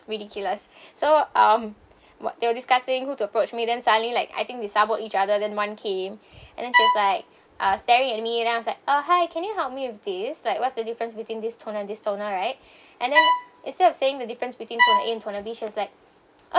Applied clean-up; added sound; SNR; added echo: none; Bowed string instrument; -3 dB; none.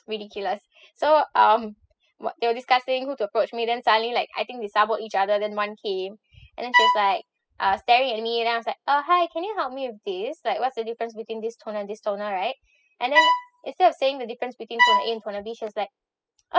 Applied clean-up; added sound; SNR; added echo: classical method spectral subtraction.